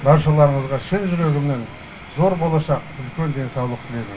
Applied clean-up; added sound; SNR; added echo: none; none; none; none.